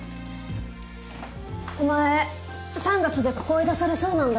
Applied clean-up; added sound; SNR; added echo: none; none; none; none.